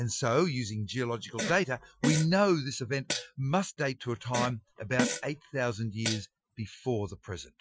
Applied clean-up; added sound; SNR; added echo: classical method Wiener filter.